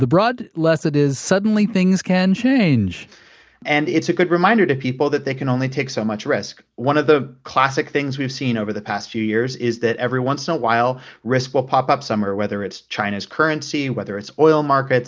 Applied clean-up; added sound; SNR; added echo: none; none; none; none.